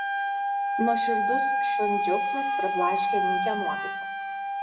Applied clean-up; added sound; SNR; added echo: none; Wind instrument, woodwind instrument; -5 dB; reverberation time 0.6 s.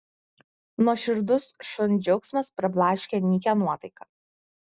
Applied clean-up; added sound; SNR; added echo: none; none; none; none.